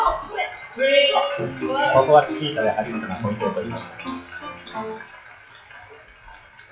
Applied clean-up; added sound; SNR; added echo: classical method WPE with log-MMSE.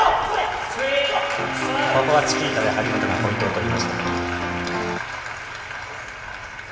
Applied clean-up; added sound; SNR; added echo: none; Piano; 3 dB; reverberation time 2.5 s.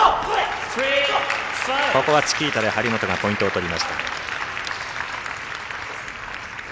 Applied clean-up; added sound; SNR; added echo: none; none; none; none.